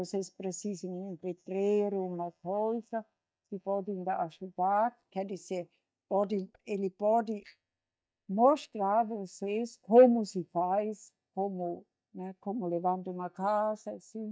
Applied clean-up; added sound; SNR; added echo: neural mask model DeepFilterNet 3.